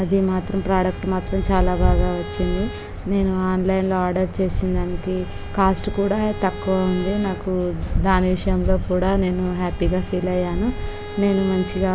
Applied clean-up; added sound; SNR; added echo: none; Bowed string instrument; 18 dB; none.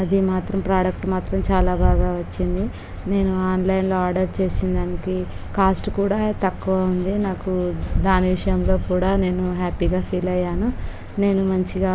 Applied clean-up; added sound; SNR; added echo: none; none; none; none.